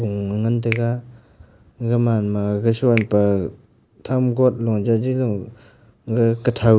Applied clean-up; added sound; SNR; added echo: none; Finger snapping; 19 dB; none.